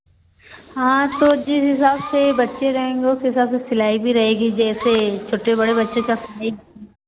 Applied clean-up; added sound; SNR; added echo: none; Fireworks; 15 dB; none.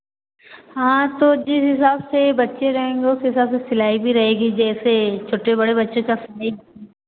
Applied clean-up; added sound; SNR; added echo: none; none; none; none.